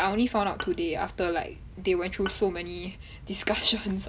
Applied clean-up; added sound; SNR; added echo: none; Bowed string instrument; 18 dB; none.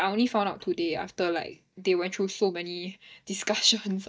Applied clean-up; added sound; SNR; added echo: neural mask model DeepFilterNet 3.